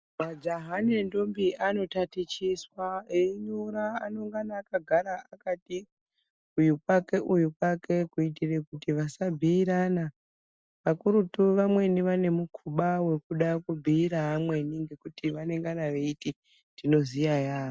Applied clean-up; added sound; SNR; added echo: none; none; none; none.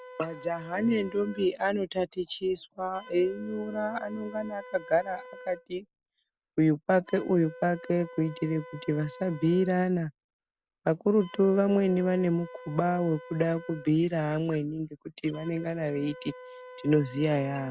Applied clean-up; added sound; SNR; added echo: none; Wind instrument, woodwind instrument; 19 dB; none.